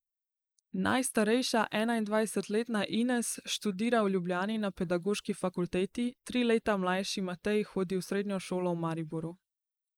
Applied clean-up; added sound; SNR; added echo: neural mask model Resemble Enhance denoiser.